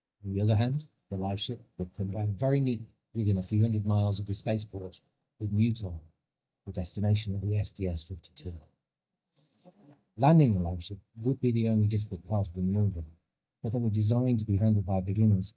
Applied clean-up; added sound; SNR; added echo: neural mask model DeepFilterNet 3.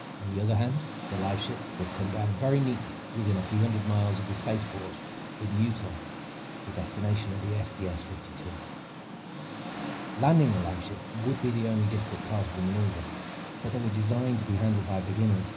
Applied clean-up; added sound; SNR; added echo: none; Engine; 9 dB; reverberation time 0.4 s.